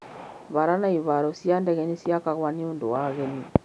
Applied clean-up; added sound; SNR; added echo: none; none; none; none.